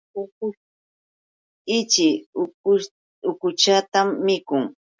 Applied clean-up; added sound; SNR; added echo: none; none; none; none.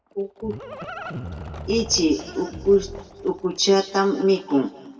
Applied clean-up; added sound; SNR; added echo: none; Livestock, farm animals, working animals; 14 dB; reverberation time 1.6 s.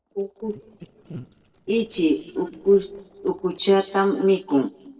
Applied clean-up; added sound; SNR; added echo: neural separator model SepFormer DNS4.